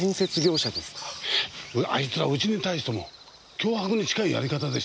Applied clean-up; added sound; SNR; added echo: none; Bird vocalization, bird call, bird song; 14 dB; none.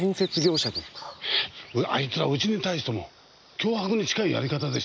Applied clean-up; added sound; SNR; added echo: neural mask model Resemble Enhance denoiser.